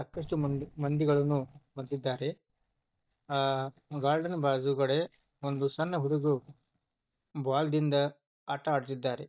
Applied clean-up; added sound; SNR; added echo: neural mask model DeepFilterNet 3.